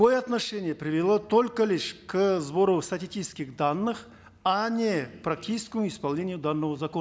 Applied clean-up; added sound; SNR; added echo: none; none; none; none.